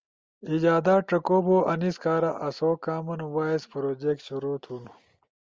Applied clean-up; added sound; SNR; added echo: none; none; none; none.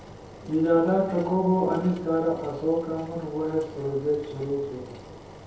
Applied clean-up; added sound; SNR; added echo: none; Engine; 18 dB; reverberation time 2.0 s.